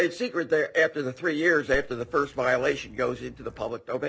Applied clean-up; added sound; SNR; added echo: none; Dog; 16 dB; none.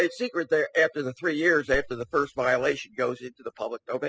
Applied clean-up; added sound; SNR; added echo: classical method spectral subtraction.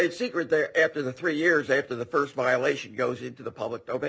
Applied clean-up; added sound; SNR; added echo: none; none; none; none.